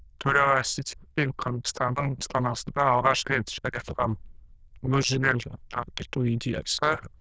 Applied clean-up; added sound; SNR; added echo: neural diffusion model UNIVERSE++.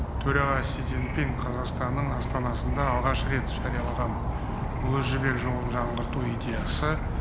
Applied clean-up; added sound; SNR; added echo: none; Insect / Frog; -1 dB; none.